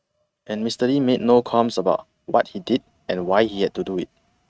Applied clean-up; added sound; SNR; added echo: neural mask model RNNoise.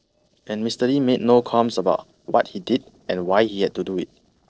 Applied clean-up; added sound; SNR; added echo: neural separator model SepFormer DNS4.